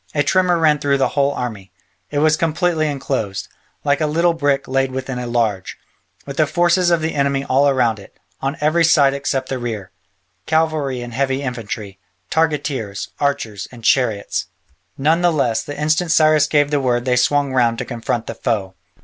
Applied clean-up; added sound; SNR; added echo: none; none; none; none.